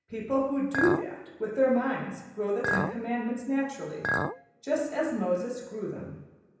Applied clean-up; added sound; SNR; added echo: none; Chink, clink; 3 dB; reverberation time 0.9 s.